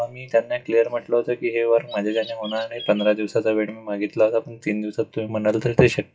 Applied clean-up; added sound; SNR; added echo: classical method WPE with log-MMSE.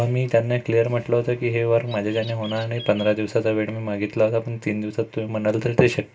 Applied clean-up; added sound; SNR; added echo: none; Bird; 18 dB; reverberation time 0.2 s.